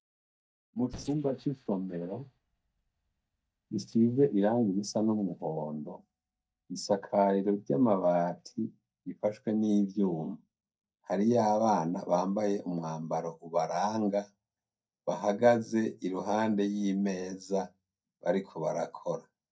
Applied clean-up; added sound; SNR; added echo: neural mask model DeepFilterNet 3.